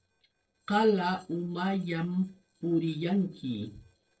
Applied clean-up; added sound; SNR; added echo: neural separator model SepFormer DNS4.